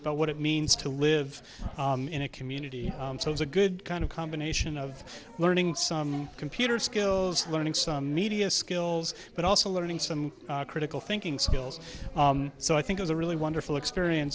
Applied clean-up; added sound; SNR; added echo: none; none; none; none.